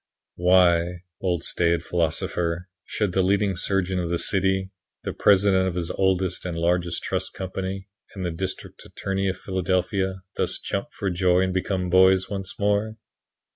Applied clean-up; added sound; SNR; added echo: none; none; none; none.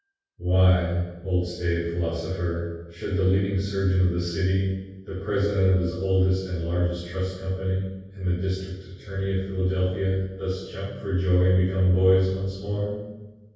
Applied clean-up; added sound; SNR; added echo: none; none; none; reverberation time 1.3 s.